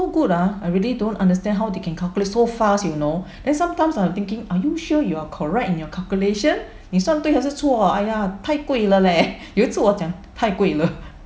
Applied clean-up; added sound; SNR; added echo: none; none; none; none.